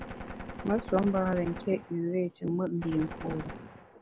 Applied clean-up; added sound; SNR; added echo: none; Gunshot, gunfire; 11 dB; none.